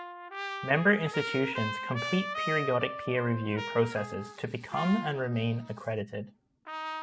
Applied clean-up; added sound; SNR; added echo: none; Trumpet; 7 dB; none.